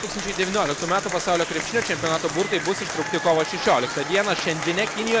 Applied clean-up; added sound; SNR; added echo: none; Applause / Crowd; 7 dB; none.